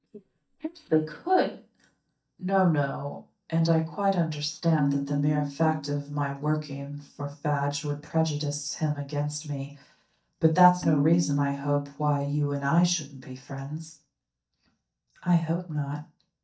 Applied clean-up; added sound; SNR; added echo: neural mask model DeepFilterNet 3.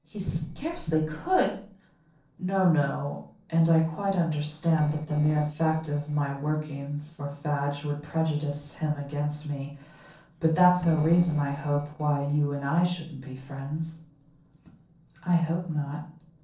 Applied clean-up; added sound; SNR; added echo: neural separator model SepFormer DNS4.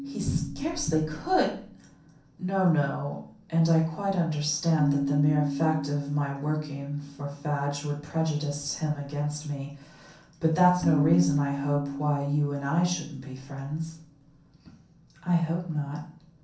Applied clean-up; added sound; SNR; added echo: none; Keyboard (musical); 9 dB; reverberation time 0.6 s.